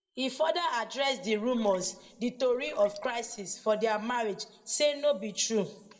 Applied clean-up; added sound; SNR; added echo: neural separator model SepFormer DNS4.